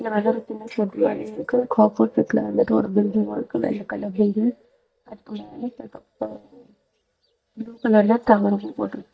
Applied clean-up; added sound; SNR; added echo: neural mask model DeepFilterNet 3.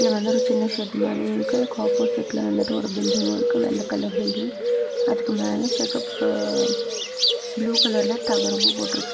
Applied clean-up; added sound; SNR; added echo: none; Bird; -2 dB; reverberation time 1.8 s.